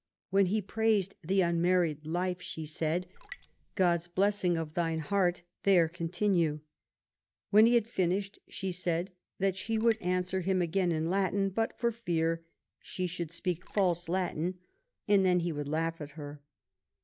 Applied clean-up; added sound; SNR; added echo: neural mask model DeepFilterNet 3.